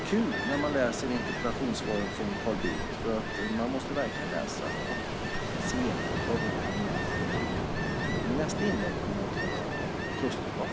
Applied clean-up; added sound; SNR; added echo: none; Ocean; -2 dB; none.